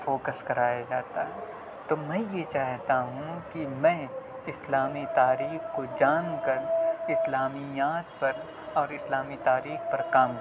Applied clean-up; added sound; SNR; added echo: none; none; none; none.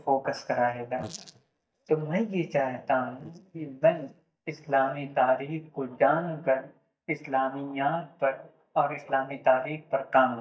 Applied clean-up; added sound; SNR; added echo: neural mask model DeepFilterNet 3.